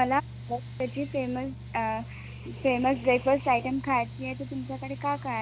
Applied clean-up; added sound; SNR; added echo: none; Mechanical fan; 12 dB; none.